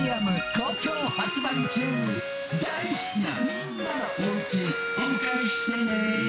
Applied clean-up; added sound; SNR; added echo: none; none; none; none.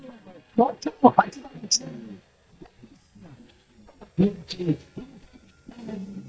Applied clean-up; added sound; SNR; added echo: neural mask model DeepFilterNet 3.